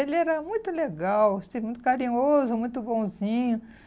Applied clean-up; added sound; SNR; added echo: none; none; none; none.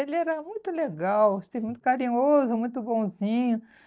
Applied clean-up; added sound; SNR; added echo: neural mask model DeepFilterNet 3.